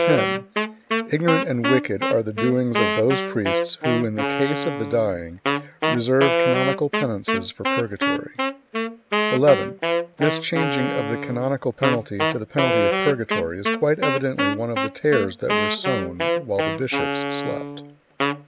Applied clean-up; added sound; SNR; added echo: none; Wind instrument, woodwind instrument; 0 dB; none.